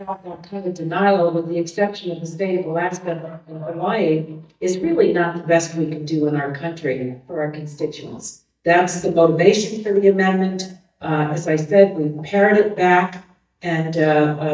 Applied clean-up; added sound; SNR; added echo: neural mask model DeepFilterNet 3.